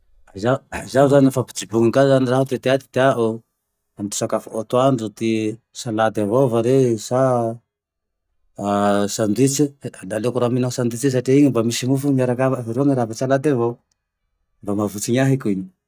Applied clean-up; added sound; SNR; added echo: neural mask model DeepFilterNet 3.